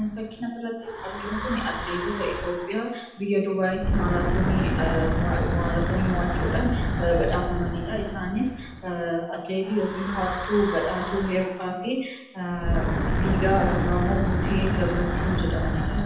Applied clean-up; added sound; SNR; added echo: none; Wind / Breathing; -1 dB; reverberation time 0.8 s.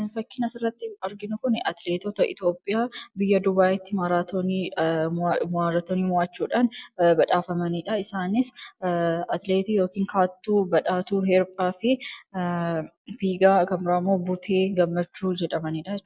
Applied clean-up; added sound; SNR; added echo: none; none; none; none.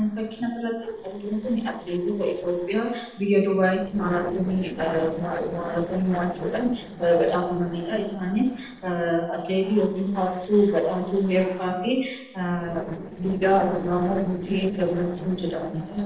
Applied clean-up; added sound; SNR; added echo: neural separator model SepFormer DNS4.